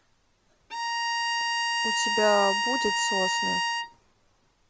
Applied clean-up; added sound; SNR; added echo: none; Bowed string instrument; -3 dB; none.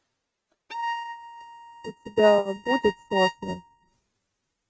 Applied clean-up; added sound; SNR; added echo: neural mask model RNNoise.